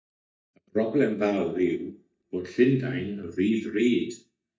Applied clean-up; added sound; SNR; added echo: neural mask model DeepFilterNet 3.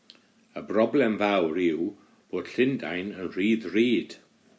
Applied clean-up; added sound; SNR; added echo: none; none; none; none.